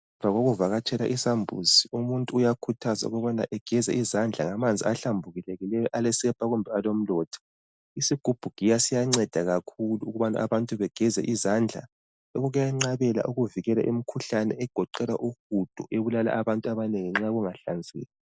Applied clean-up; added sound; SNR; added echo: none; none; none; none.